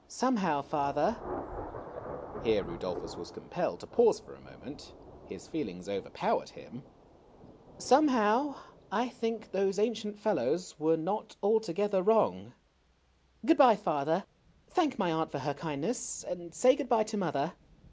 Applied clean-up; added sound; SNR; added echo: none; Thunder / Rain; 17 dB; none.